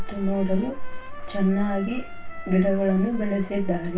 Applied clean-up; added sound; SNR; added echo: none; Trumpet; 20 dB; reverberation time 0.2 s.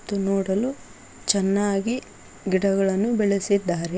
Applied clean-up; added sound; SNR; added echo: none; none; none; none.